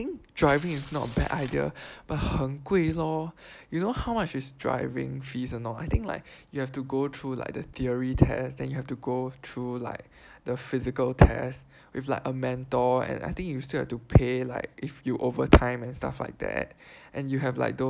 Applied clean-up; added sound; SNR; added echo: none; Tearing; 16 dB; none.